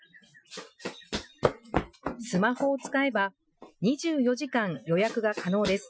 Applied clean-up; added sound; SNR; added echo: classical method Wiener filter.